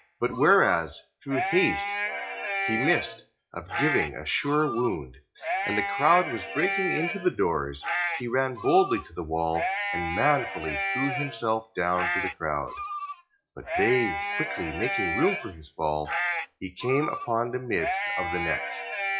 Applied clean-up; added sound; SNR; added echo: classical method WPE with log-MMSE.